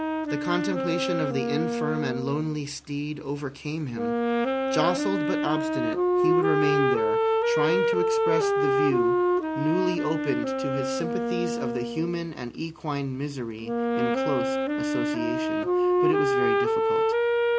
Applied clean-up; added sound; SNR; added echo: none; Wind instrument, woodwind instrument; -5 dB; none.